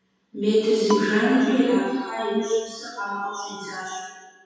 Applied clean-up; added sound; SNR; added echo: classical method WPE with log-MMSE.